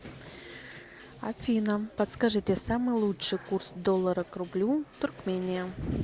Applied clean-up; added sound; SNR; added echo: none; none; none; none.